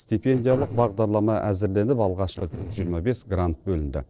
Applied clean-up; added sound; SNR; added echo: neural separator model SepFormer DNS4.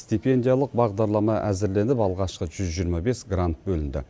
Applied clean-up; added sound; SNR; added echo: none; none; none; none.